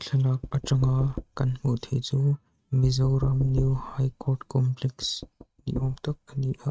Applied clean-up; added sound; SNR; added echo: neural mask model RNNoise.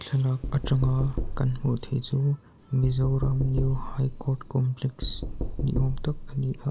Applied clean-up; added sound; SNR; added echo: none; Knock; 5 dB; none.